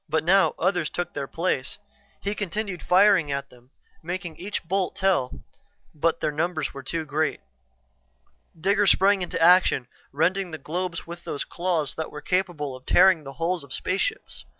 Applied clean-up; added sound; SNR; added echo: none; none; none; none.